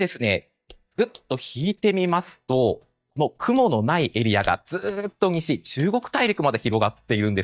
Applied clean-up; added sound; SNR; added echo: neural mask model DeepFilterNet 3.